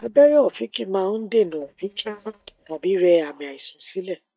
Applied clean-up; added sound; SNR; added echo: neural mask model DeepFilterNet 3.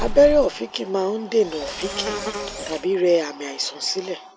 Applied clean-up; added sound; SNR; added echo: none; Explosion + Insect; 10 dB; none.